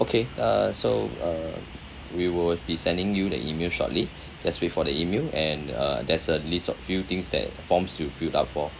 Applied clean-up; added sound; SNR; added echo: none; none; none; none.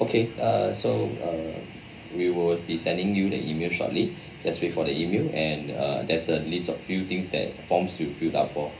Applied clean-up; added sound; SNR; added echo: none; none; none; reverberation time 0.3 s.